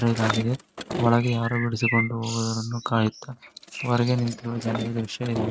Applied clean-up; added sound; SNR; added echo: neural mask model RNNoise.